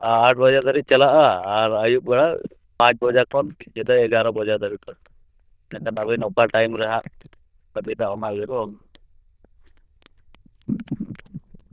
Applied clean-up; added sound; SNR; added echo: neural diffusion model UNIVERSE++.